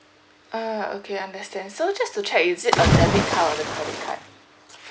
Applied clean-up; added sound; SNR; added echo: none; Splash, splatter; -4 dB; none.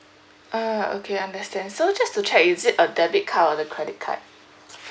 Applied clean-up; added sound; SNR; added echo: none; none; none; none.